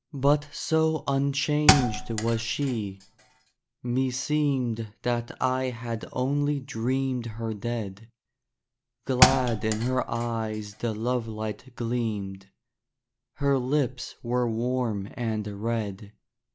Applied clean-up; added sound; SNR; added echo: none; Thump, thud; 2 dB; none.